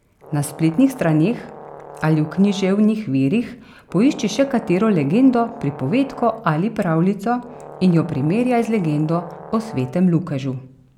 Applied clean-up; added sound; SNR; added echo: none; Brass instrument; 19 dB; none.